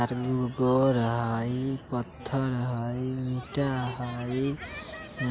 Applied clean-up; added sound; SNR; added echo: none; none; none; none.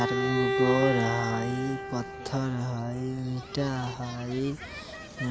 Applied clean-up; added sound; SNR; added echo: none; Bowed string instrument; 3 dB; none.